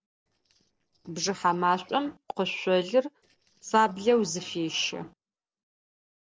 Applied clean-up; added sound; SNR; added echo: neural separator model SepFormer DNS4.